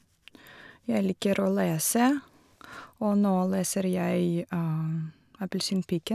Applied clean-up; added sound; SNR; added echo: none; none; none; none.